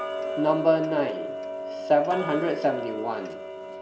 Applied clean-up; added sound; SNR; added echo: none; Tick-tock; 6 dB; none.